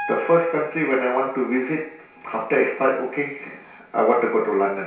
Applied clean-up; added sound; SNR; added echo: none; Piano; 19 dB; reverberation time 0.6 s.